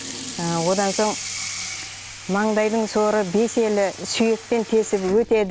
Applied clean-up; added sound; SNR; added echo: none; Sink (filling or washing) / Water tap, faucet; 11 dB; none.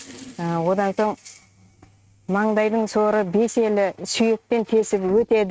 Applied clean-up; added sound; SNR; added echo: neural mask model RNNoise.